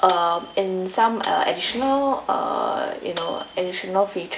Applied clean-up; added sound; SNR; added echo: none; Tambourine; 1 dB; none.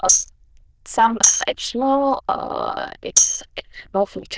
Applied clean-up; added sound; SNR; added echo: neural diffusion model UNIVERSE++.